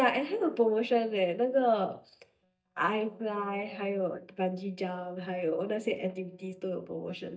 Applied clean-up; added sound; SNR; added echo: neural mask model DeepFilterNet 3.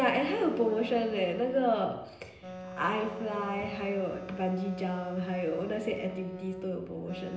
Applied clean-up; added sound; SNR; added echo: none; Wind instrument, woodwind instrument; 12 dB; reverberation time 0.9 s.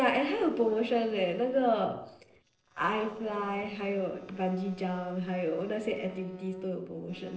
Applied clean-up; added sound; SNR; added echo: neural separator model SepFormer DNS4.